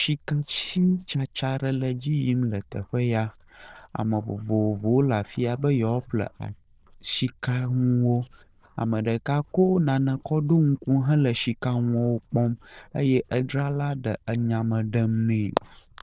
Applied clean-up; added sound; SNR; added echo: neural diffusion model UNIVERSE++.